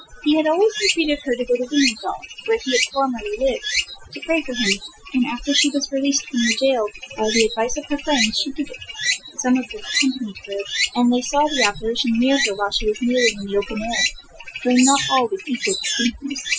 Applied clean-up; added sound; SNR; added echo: classical method Wiener filter.